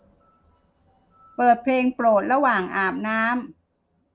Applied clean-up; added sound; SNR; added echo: none; none; none; none.